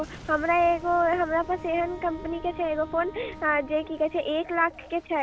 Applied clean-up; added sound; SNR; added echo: none; Boom + Wind instrument, woodwind instrument; 16 dB; none.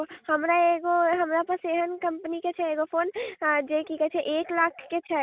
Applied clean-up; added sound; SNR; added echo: none; none; none; none.